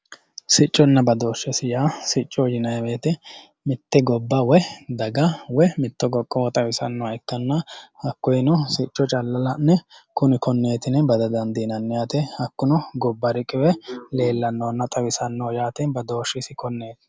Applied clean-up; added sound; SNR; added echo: none; none; none; none.